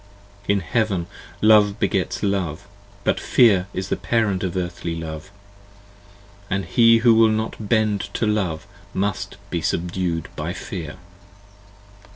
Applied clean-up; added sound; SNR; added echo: none; none; none; none.